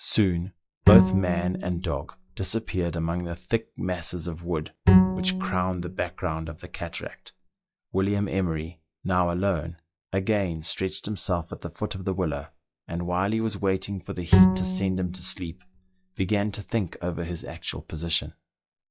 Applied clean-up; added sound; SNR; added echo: classical method log-MMSE.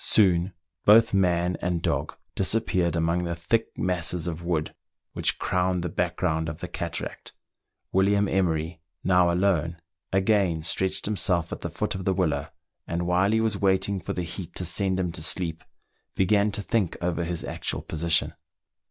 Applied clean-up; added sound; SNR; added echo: none; none; none; none.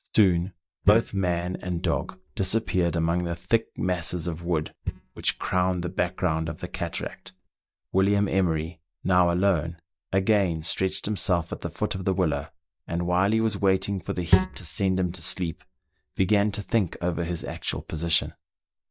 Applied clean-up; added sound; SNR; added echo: neural mask model DeepFilterNet 3.